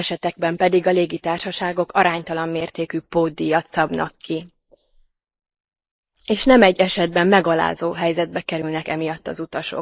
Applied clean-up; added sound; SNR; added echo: neural mask model Resemble Enhance denoiser.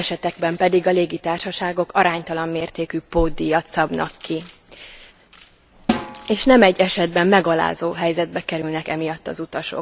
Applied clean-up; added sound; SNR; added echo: none; Snare drum; 9 dB; none.